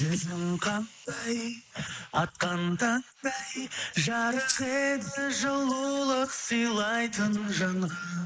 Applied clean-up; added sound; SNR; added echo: neural mask model Resemble Enhance denoiser.